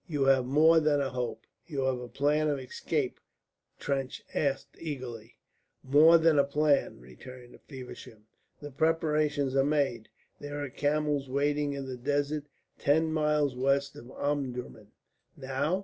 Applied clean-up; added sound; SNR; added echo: none; none; none; none.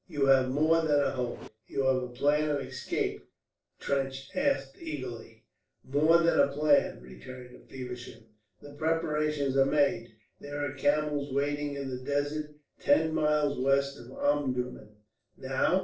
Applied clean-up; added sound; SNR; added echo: neural separator model SepFormer DNS4.